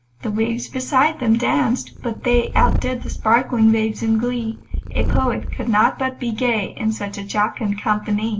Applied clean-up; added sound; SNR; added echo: none; Purr; 4 dB; reverberation time 0.2 s.